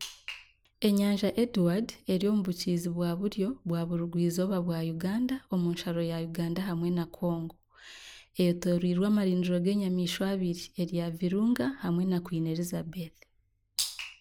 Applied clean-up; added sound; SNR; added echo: none; none; none; none.